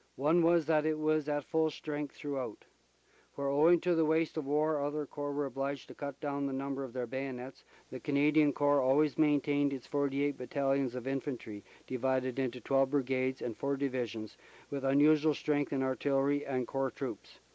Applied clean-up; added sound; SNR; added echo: none; none; none; none.